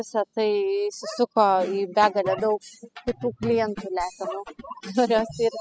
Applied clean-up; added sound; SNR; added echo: classical method spectral subtraction.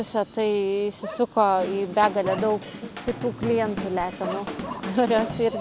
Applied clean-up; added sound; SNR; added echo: none; Drum / Drum kit; 11 dB; none.